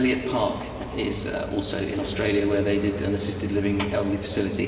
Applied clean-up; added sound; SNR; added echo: none; Traffic noise, roadway noise; 12 dB; reverberation time 2.7 s.